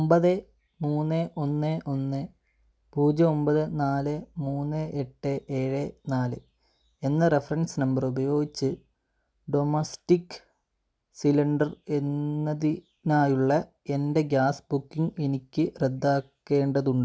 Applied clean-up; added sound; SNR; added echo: none; none; none; none.